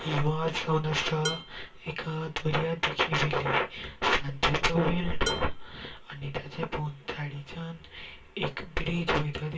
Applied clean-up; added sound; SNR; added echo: none; Dishes, pots, and pans; 10 dB; reverberation time 0.2 s.